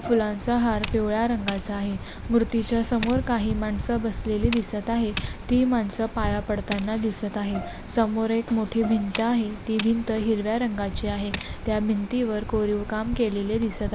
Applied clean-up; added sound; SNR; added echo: none; Tools + Bowed string instrument; 15 dB; none.